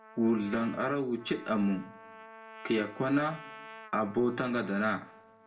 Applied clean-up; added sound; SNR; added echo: none; Trumpet; 18 dB; reverberation time 0.4 s.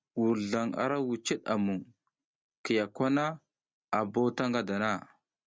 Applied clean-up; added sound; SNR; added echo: none; none; none; none.